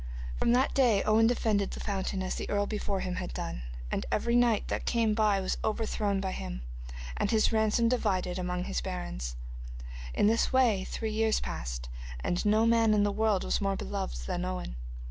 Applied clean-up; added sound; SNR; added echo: none; none; none; none.